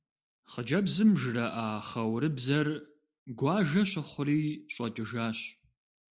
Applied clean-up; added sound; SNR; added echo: none; none; none; none.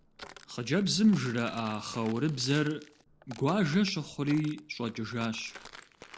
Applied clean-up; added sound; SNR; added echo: none; Walk, footsteps; 20 dB; none.